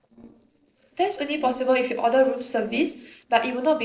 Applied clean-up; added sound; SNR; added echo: neural separator model SepFormer DNS4.